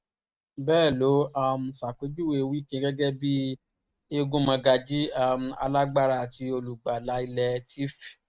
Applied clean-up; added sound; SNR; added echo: neural mask model RNNoise.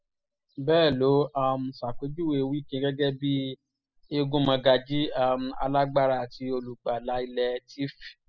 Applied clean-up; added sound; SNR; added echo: classical method spectral subtraction.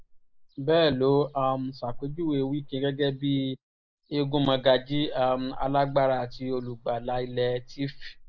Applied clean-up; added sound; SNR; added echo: neural mask model Resemble Enhance denoiser.